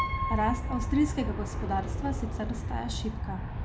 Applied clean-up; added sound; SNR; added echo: none; Piano + Aircraft; -1 dB; none.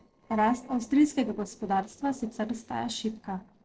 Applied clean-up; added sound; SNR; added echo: neural separator model SepFormer DNS4.